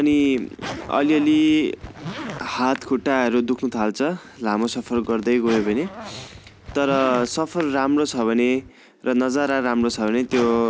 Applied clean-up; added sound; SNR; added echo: none; Zipper (clothing); 16 dB; none.